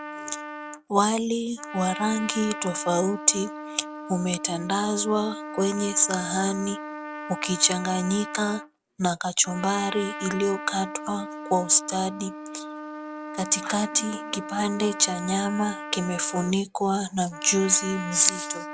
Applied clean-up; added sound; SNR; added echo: none; Trumpet; 11 dB; none.